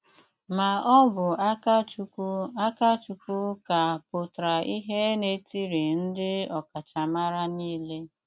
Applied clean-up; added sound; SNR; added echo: none; none; none; none.